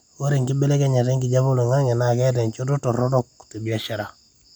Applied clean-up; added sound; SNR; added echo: none; none; none; none.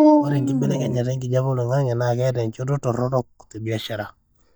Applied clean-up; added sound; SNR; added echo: neural mask model DeepFilterNet 3.